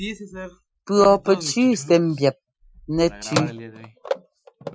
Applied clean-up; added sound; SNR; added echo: classical method Wiener filter.